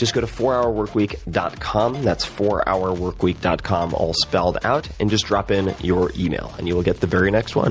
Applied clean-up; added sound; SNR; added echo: none; none; none; none.